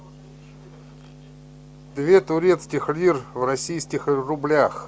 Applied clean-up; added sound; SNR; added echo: none; none; none; none.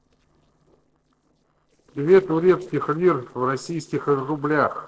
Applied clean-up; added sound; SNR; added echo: neural separator model SepFormer DNS4.